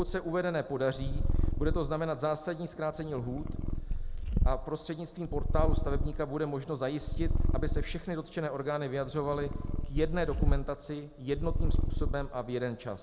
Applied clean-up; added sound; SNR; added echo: none; Purr; -3 dB; none.